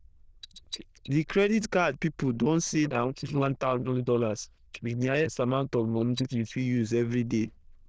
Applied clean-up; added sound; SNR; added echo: neural diffusion model UNIVERSE++.